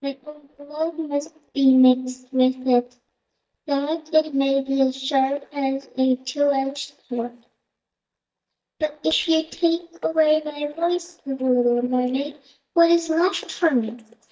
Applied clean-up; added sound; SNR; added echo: neural mask model DeepFilterNet 3.